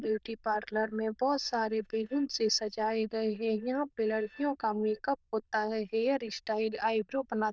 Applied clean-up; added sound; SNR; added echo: neural diffusion model UNIVERSE++.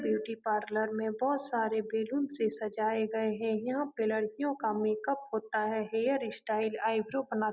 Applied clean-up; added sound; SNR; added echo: none; none; none; none.